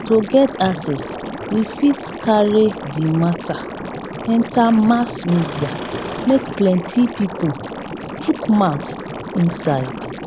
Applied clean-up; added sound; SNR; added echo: none; Engine / Car + Liquid; 10 dB; none.